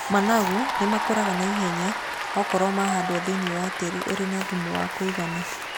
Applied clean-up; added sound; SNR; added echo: none; Applause / Cheering; 3 dB; none.